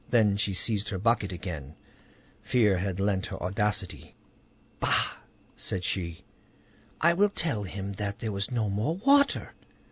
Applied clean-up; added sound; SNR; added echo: none; none; none; none.